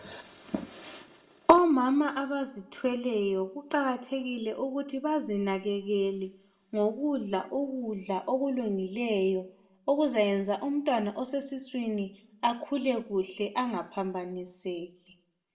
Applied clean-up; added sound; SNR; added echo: none; none; none; reverberation time 0.4 s.